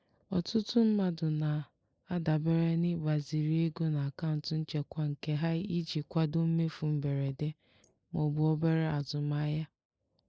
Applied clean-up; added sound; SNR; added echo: neural mask model Resemble Enhance denoiser.